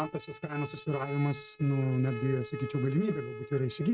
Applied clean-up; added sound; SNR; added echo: neural mask model RNNoise.